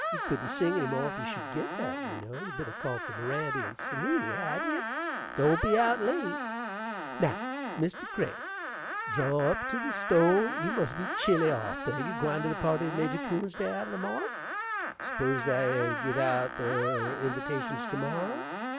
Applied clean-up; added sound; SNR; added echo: none; Screech; 3 dB; none.